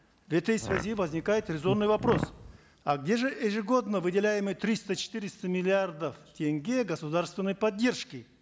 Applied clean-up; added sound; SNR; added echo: none; Fart; 6 dB; none.